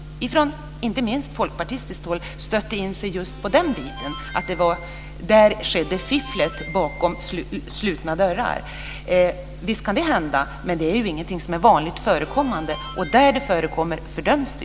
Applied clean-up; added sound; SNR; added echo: none; Harmonica; 17 dB; none.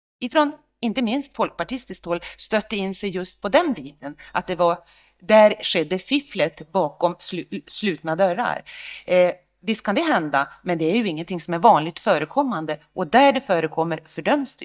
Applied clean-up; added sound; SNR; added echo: neural mask model DeepFilterNet 3.